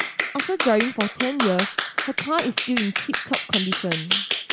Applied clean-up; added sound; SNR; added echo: none; Clapping; 0 dB; none.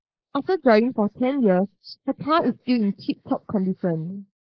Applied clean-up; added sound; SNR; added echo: neural mask model Resemble Enhance denoiser.